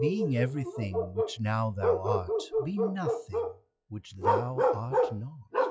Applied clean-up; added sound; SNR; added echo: classical method log-MMSE.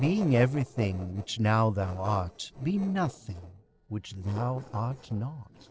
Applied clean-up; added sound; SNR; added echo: neural separator model SepFormer DNS4.